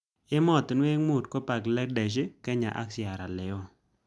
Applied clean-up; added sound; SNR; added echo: none; none; none; none.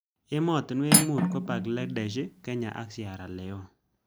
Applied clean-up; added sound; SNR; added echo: none; Cutlery, silverware; -2 dB; none.